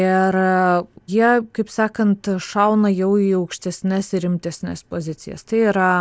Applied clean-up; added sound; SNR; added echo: none; none; none; none.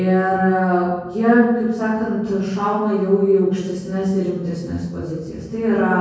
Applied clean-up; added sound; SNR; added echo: none; none; none; reverberation time 1.3 s.